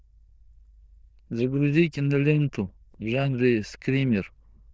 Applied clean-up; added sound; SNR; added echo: neural diffusion model UNIVERSE++.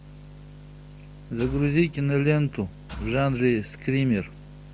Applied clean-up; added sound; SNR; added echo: none; Engine / Car; 15 dB; none.